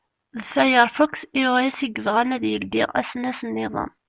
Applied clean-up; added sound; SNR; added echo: none; none; none; none.